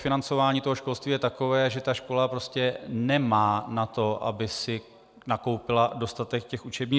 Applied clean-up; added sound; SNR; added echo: none; none; none; none.